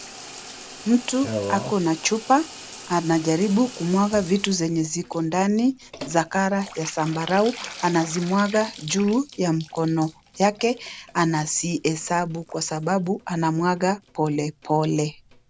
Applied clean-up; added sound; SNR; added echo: none; Bathtub (filling or washing) / Water tap, faucet; 15 dB; none.